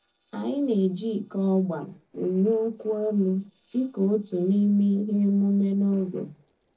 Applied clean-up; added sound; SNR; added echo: neural separator model SepFormer DNS4.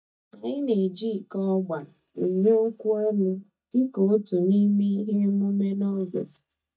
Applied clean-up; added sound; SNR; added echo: neural mask model DeepFilterNet 3.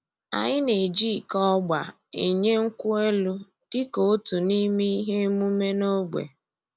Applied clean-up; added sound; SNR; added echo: none; none; none; none.